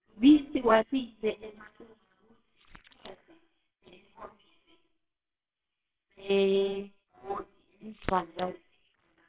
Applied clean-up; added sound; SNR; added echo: neural separator model SepFormer WHAMR!.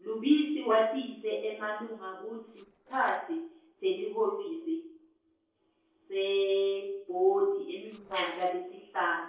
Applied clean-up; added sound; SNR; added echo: neural separator model SepFormer DNS4.